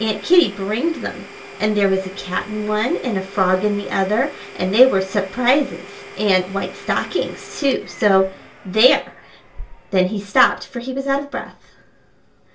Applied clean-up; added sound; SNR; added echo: none; Domestic sounds, home sounds; 19 dB; reverberation time 0.2 s.